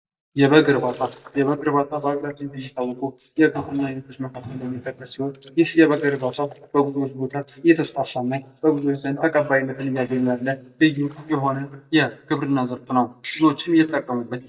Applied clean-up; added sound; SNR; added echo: neural mask model DeepFilterNet 3.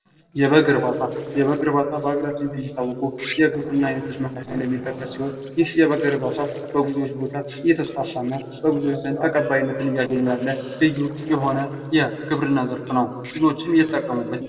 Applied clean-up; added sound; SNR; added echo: neural separator model SepFormer DNS4.